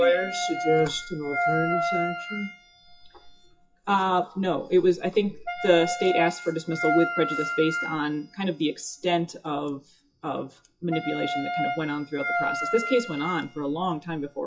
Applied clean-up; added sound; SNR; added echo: classical method WPE with log-MMSE.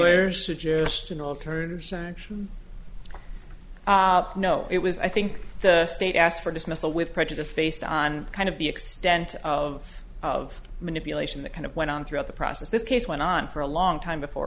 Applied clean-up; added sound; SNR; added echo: none; none; none; none.